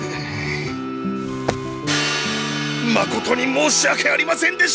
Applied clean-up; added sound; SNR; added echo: none; Crash cymbal; 9 dB; none.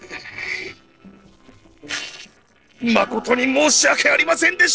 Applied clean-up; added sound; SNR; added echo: neural separator model SepFormer DNS4.